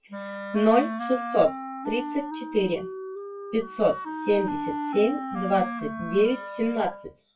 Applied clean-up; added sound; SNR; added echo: classical method WPE with log-MMSE.